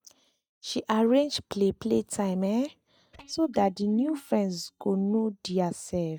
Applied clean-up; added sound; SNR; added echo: neural mask model DeepFilterNet 3.